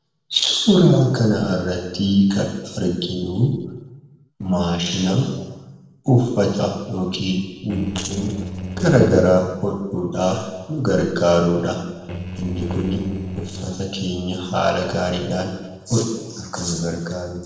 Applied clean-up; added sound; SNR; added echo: neural separator model SepFormer DNS4.